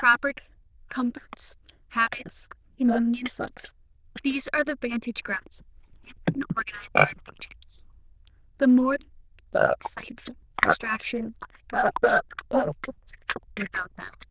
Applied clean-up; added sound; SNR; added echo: neural diffusion model UNIVERSE++.